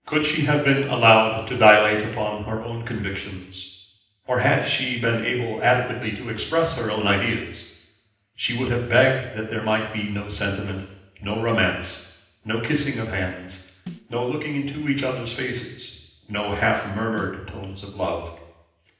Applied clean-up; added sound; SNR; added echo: none; Snare drum; 20 dB; reverberation time 0.9 s.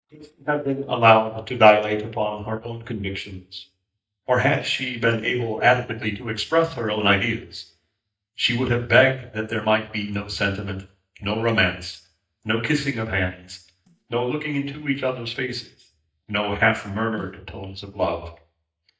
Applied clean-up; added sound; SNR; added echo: neural mask model DeepFilterNet 3.